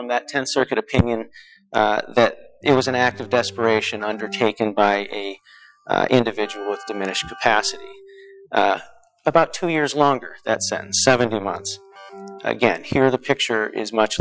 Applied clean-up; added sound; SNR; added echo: classical method Wiener filter.